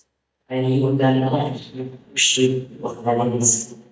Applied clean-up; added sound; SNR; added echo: neural mask model DeepFilterNet 3.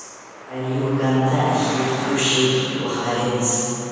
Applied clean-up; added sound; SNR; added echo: none; Truck; 10 dB; reverberation time 2.1 s.